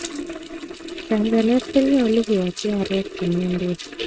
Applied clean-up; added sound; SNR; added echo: neural mask model RNNoise.